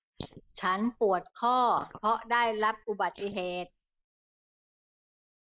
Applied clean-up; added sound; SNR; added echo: neural mask model Resemble Enhance denoiser.